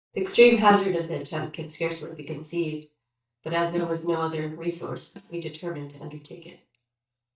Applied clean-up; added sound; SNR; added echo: neural mask model DeepFilterNet 3.